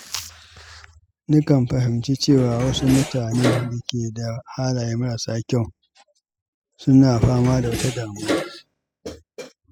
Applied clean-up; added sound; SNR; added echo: classical method spectral subtraction.